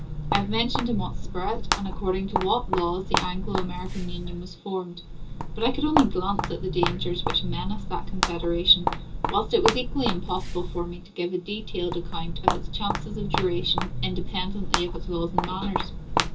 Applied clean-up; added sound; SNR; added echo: none; Walk, footsteps; 0 dB; reverberation time 0.2 s.